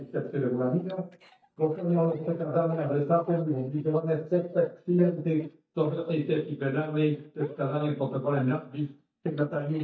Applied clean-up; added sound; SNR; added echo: neural mask model DeepFilterNet 3.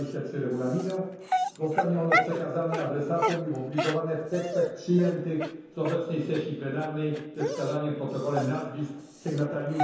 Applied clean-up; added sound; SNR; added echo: none; Dog; 4 dB; reverberation time 0.9 s.